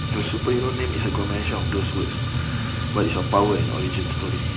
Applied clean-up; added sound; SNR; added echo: none; Fire; -1 dB; reverberation time 0.4 s.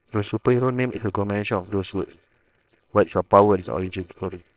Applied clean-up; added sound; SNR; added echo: neural separator model SepFormer WHAMR!.